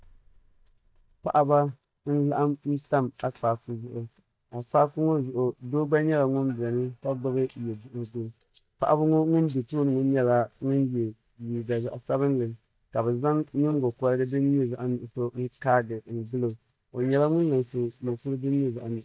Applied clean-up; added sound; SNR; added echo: neural mask model DeepFilterNet 3.